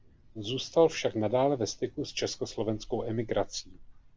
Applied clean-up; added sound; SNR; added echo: none; Thunder; 17 dB; none.